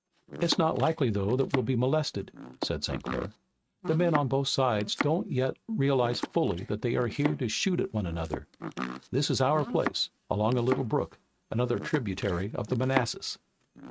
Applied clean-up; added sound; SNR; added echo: neural mask model RNNoise.